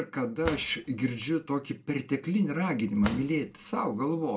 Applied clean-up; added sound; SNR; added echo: none; Drawer open or close; 11 dB; reverberation time 0.2 s.